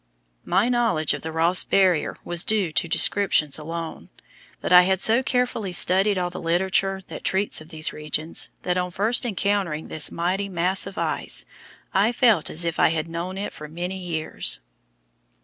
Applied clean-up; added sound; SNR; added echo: none; none; none; none.